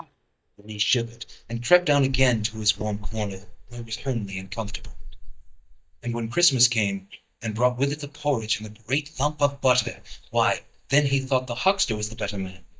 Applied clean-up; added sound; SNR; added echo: neural mask model DeepFilterNet 3.